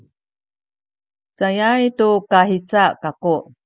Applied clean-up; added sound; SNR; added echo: none; none; none; none.